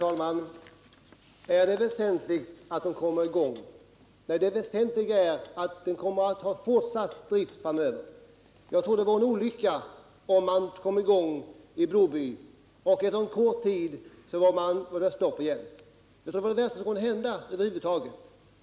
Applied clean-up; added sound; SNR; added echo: none; none; none; none.